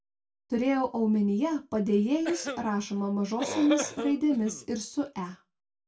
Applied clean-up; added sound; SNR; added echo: none; Cough; 8 dB; reverberation time 0.2 s.